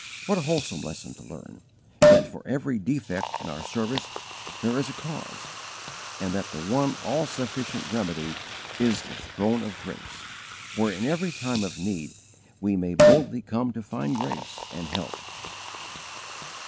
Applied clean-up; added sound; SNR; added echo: none; Liquid; -1 dB; none.